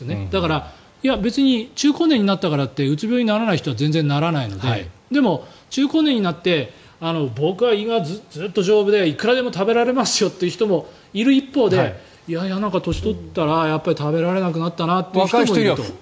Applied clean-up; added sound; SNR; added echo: none; none; none; none.